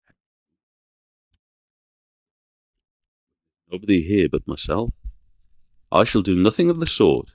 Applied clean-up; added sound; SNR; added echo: neural mask model DeepFilterNet 3.